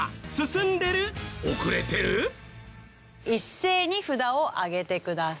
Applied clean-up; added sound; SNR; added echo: none; none; none; none.